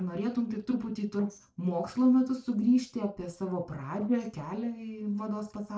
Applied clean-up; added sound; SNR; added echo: neural separator model SepFormer DNS4.